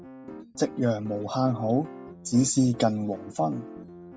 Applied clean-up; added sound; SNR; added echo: none; Piano; 16 dB; none.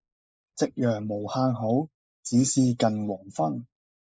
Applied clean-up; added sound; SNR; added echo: neural mask model Resemble Enhance denoiser.